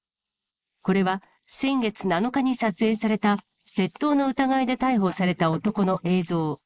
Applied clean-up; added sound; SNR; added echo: neural mask model Resemble Enhance denoiser.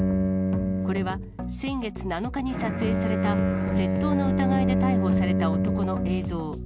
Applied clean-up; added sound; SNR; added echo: none; Bowed string instrument; -5 dB; none.